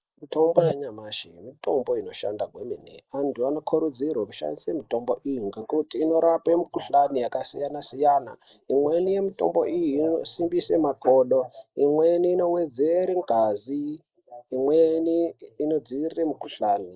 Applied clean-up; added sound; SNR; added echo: neural mask model Resemble Enhance denoiser.